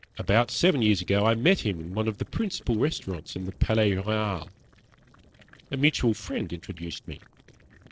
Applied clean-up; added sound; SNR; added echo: neural separator model SepFormer DNS4.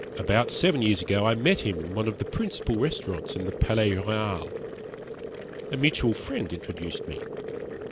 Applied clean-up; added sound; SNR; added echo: none; Boiling; 9 dB; none.